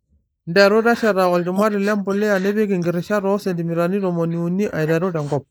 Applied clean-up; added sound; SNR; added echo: neural mask model Resemble Enhance denoiser.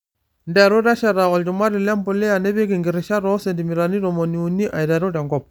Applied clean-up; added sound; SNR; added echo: none; none; none; none.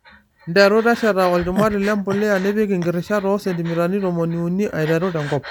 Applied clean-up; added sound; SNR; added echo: none; Breathing; 15 dB; none.